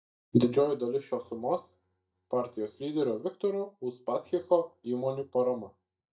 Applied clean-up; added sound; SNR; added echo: neural mask model DeepFilterNet 3.